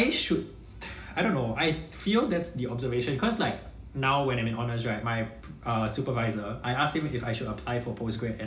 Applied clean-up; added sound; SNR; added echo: none; none; none; reverberation time 0.4 s.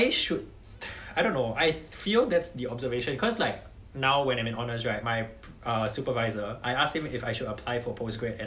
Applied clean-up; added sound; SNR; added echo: none; none; none; none.